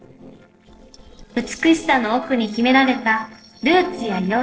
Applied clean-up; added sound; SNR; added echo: neural separator model SepFormer DNS4.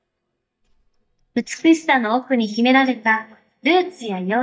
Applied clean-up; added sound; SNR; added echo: neural mask model DeepFilterNet 3.